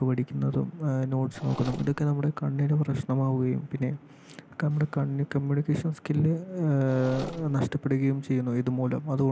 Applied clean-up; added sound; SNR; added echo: none; Mechanisms; 15 dB; none.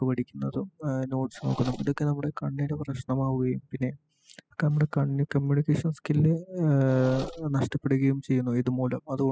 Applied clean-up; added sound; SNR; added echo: classical method spectral subtraction.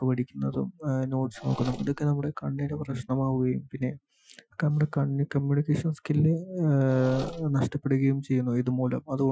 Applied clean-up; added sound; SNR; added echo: classical method Wiener filter.